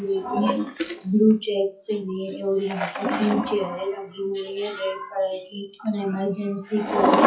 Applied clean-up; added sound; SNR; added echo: classical method WPE with log-MMSE.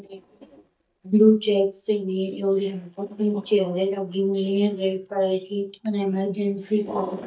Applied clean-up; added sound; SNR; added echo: neural mask model DeepFilterNet 3.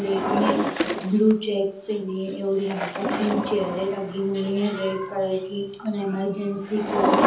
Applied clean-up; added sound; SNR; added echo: none; Drawer open or close; 3 dB; reverberation time 0.7 s.